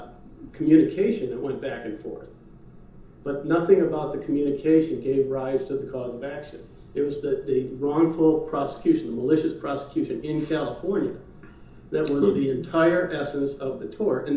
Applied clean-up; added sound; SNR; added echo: none; none; none; reverberation time 0.6 s.